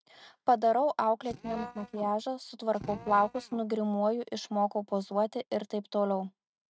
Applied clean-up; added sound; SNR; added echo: neural mask model RNNoise.